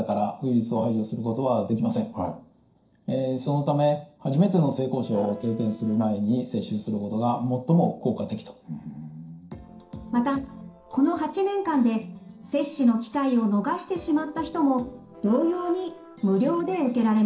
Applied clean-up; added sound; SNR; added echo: neural separator model SepFormer DNS4.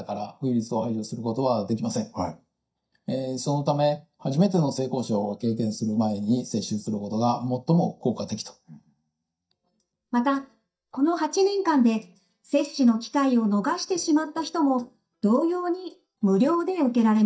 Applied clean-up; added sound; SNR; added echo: neural mask model DeepFilterNet 3.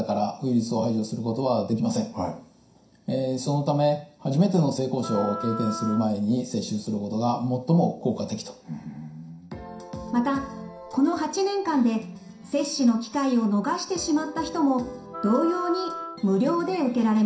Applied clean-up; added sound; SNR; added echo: none; Wind instrument, woodwind instrument; 11 dB; reverberation time 0.5 s.